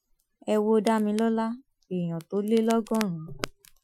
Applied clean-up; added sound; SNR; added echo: classical method Wiener filter.